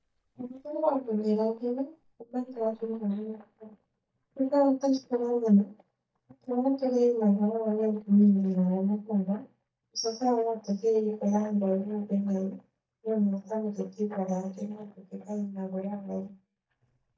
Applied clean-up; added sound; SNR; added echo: neural mask model DeepFilterNet 3.